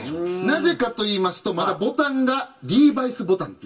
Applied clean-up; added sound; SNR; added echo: none; none; none; reverberation time 0.1 s.